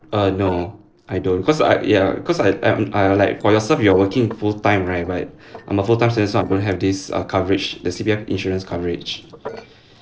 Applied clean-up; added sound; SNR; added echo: neural separator model SepFormer DNS4.